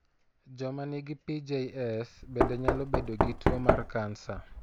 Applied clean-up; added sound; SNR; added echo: none; Knock; -5 dB; none.